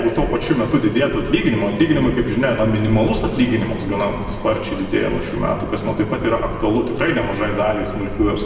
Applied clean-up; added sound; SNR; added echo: none; Bird; 11 dB; reverberation time 2.4 s.